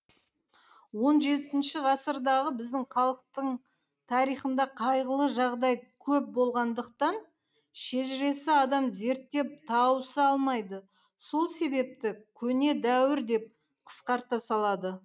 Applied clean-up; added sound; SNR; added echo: neural mask model RNNoise.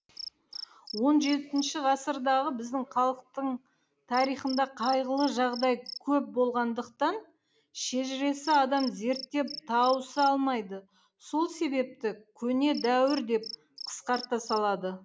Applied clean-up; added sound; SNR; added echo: none; Cricket; 18 dB; none.